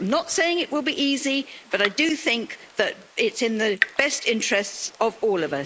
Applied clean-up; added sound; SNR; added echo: neural mask model Resemble Enhance denoiser.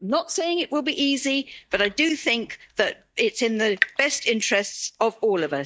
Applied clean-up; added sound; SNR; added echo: neural mask model DeepFilterNet 3.